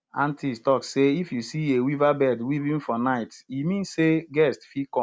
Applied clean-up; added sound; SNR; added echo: none; none; none; none.